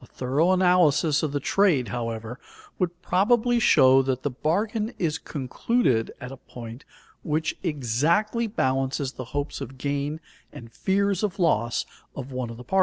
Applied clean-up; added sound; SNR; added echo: none; none; none; none.